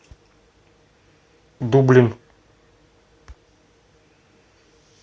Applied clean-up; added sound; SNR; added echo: none; none; none; none.